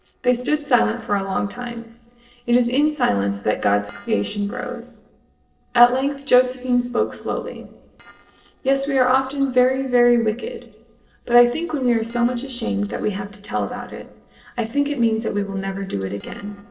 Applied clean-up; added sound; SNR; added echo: neural separator model SepFormer DNS4.